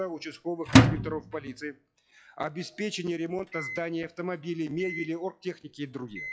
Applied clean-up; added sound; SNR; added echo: classical method log-MMSE.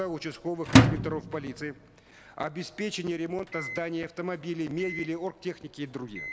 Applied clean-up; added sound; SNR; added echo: none; Microwave oven; -4 dB; none.